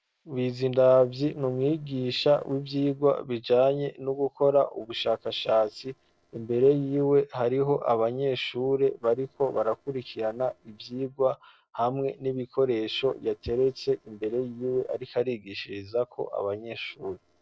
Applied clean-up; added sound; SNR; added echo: neural separator model SepFormer DNS4.